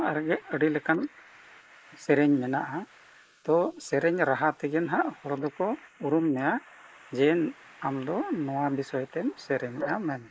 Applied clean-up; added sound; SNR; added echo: neural mask model Resemble Enhance denoiser.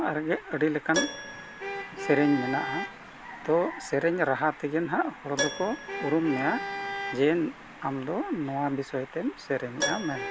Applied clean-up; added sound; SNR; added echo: none; Keyboard (musical) + Traffic noise, roadway noise / Vehicle horn, car horn, honking; 8 dB; none.